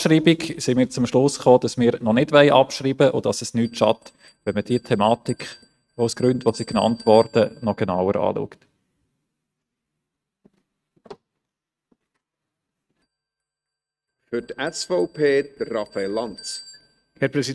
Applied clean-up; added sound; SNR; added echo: neural mask model RNNoise.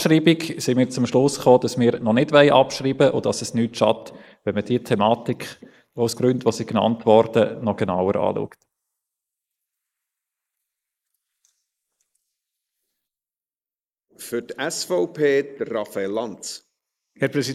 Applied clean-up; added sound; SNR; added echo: neural mask model Resemble Enhance denoiser.